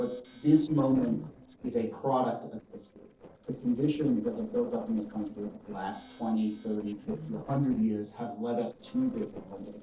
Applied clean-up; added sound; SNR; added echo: neural separator model SepFormer DNS4.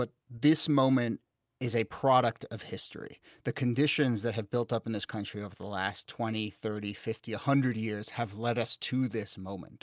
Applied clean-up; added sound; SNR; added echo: none; none; none; none.